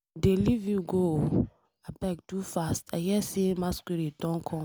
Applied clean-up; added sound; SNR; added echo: none; none; none; none.